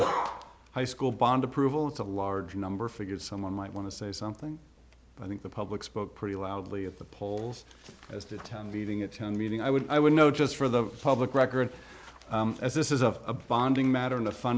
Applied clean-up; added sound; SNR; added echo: none; none; none; none.